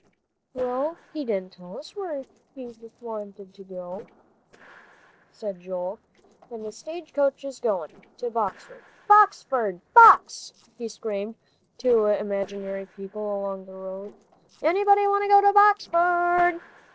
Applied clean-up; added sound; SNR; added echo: neural separator model SepFormer DNS4.